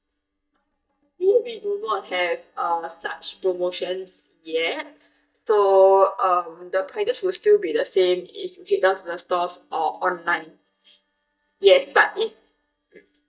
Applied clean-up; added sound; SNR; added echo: neural mask model DeepFilterNet 3.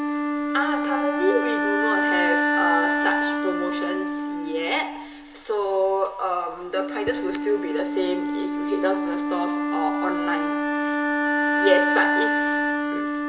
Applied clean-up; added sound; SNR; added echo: none; Wind instrument, woodwind instrument; -2 dB; reverberation time 1.9 s.